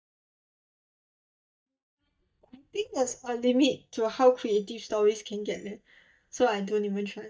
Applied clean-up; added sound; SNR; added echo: neural mask model DeepFilterNet 3.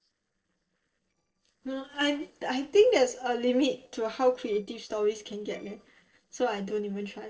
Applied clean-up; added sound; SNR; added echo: neural separator model SepFormer DNS4.